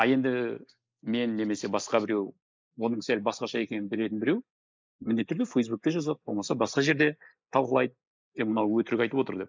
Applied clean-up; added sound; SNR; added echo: neural mask model Resemble Enhance denoiser.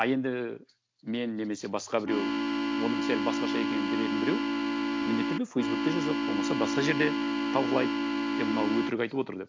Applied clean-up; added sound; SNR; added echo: none; Organ; -2 dB; none.